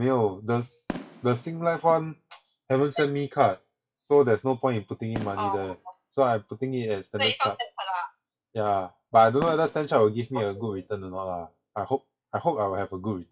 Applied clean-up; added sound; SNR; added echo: classical method WPE with log-MMSE.